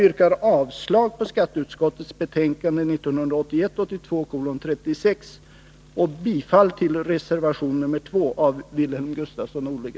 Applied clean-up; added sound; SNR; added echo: none; none; none; none.